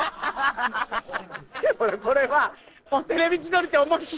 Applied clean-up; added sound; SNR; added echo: neural separator model SepFormer DNS4.